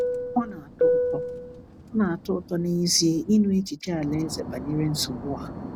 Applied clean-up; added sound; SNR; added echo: none; Fixed-wing aircraft, airplane; 4 dB; none.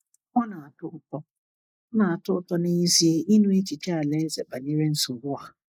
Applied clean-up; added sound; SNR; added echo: neural mask model Resemble Enhance denoiser.